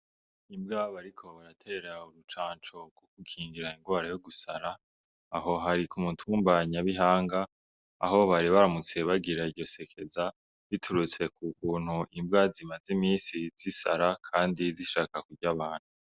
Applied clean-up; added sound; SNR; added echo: none; none; none; none.